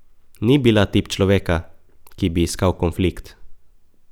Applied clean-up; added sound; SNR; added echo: none; none; none; none.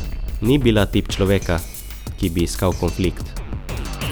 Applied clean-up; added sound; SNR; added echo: none; Drum kit; 6 dB; none.